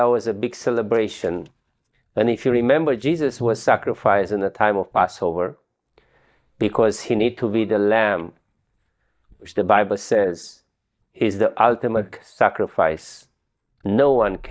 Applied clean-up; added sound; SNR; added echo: neural mask model DeepFilterNet 3.